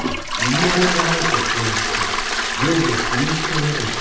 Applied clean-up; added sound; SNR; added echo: none; Toilet flush; -3 dB; reverberation time 0.9 s.